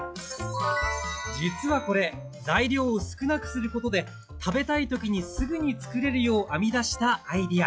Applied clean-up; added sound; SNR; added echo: classical method log-MMSE.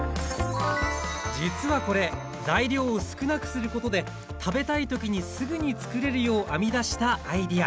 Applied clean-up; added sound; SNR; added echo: none; none; none; none.